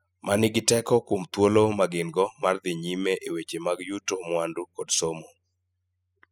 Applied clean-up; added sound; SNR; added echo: classical method spectral subtraction.